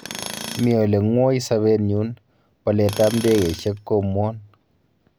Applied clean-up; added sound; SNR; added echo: none; Tools; 16 dB; none.